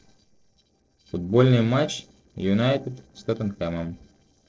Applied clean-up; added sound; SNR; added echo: neural separator model SepFormer DNS4.